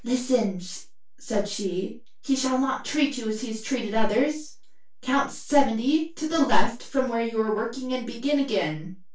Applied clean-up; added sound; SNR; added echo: none; none; none; reverberation time 0.2 s.